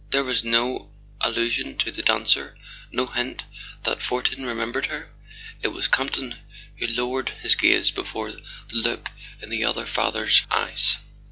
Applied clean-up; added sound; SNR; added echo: none; none; none; none.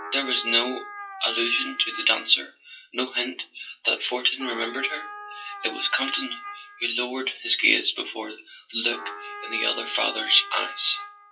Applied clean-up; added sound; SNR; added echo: classical method WPE with log-MMSE.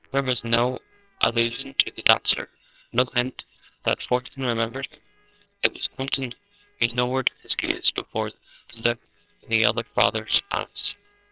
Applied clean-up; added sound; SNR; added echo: neural separator model SepFormer WHAMR!.